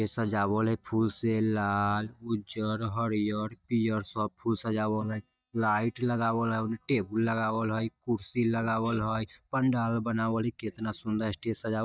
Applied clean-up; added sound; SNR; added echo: neural mask model DeepFilterNet 3.